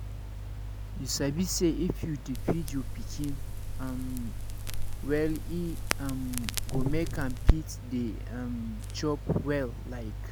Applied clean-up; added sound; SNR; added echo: none; Crackle; -1 dB; none.